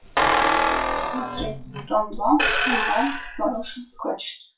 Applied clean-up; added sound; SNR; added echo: classical method WPE with log-MMSE.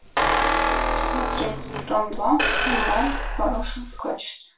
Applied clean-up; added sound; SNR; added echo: none; Squeak; -3 dB; reverberation time 0.2 s.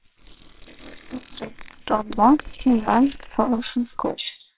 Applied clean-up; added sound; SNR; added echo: neural separator model SepFormer WHAMR!.